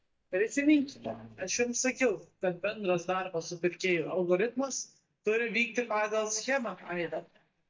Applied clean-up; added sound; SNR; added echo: neural mask model DeepFilterNet 3.